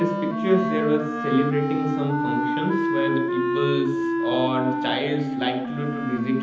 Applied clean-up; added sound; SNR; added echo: none; Wind instrument, woodwind instrument; 0 dB; reverberation time 0.9 s.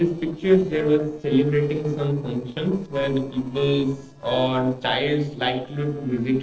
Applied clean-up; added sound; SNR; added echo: neural separator model SepFormer DNS4.